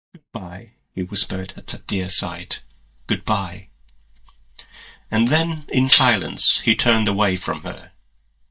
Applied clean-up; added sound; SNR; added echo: neural mask model DeepFilterNet 3.